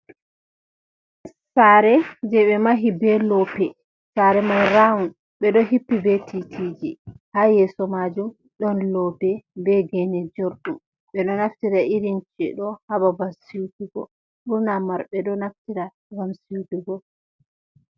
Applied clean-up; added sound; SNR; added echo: none; none; none; none.